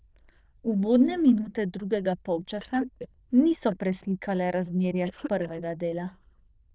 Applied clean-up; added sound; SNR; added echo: neural diffusion model UNIVERSE++.